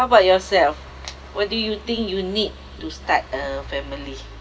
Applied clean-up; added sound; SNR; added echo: none; Idling; 17 dB; none.